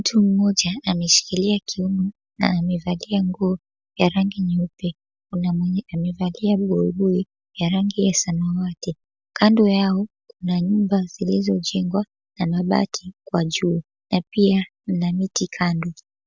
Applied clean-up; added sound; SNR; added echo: none; none; none; none.